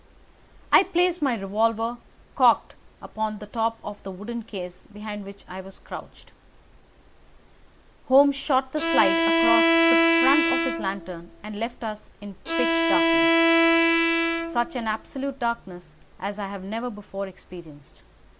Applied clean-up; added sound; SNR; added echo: none; Bowed string instrument; -5 dB; none.